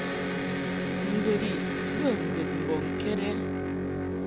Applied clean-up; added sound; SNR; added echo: none; Electric guitar; -4 dB; none.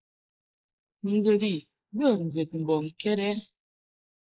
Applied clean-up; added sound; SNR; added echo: neural mask model Resemble Enhance denoiser.